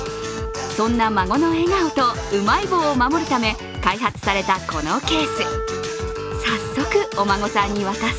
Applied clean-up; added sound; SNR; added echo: none; Wind instrument, woodwind instrument; 11 dB; none.